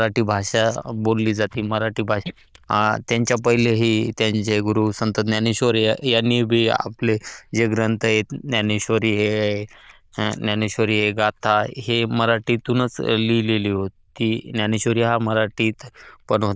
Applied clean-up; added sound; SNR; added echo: neural diffusion model UNIVERSE++.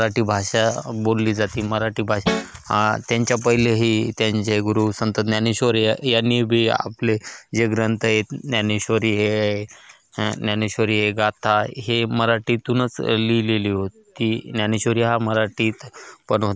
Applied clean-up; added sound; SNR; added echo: none; Guitar; 4 dB; none.